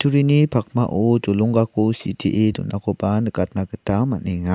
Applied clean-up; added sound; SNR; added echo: none; none; none; none.